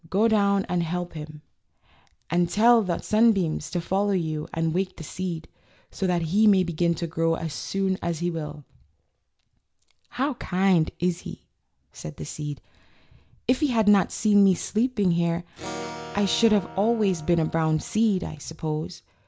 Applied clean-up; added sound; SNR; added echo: none; Acoustic guitar / Strum; 14 dB; none.